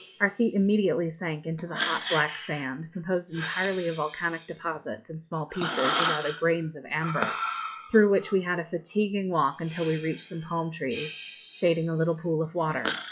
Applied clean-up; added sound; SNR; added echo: classical method log-MMSE.